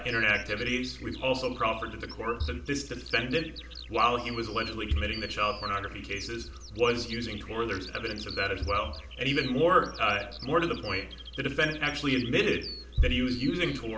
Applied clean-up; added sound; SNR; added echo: none; Bird vocalization, bird call, bird song; 17 dB; reverberation time 0.4 s.